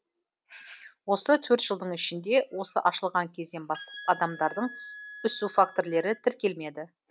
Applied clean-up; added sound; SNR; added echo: none; Wind instrument, woodwind instrument; 16 dB; none.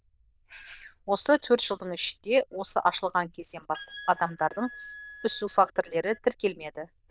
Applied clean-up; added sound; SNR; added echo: neural diffusion model UNIVERSE++.